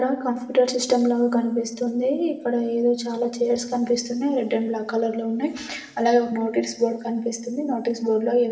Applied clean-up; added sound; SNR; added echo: none; none; none; reverberation time 0.9 s.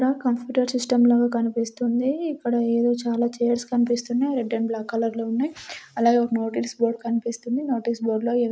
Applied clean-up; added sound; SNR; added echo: none; none; none; none.